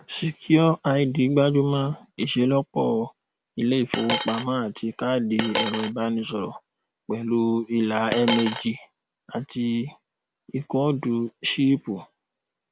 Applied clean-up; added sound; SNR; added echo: none; Coin (dropping); 3 dB; none.